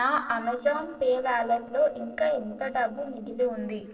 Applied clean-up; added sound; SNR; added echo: neural separator model SepFormer DNS4.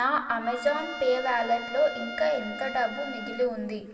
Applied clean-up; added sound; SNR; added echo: none; Trumpet; 11 dB; reverberation time 1.9 s.